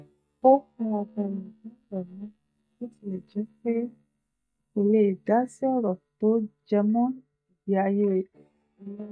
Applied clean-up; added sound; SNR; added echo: neural mask model DeepFilterNet 3.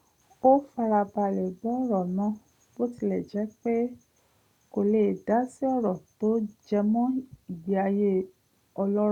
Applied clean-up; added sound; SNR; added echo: none; none; none; none.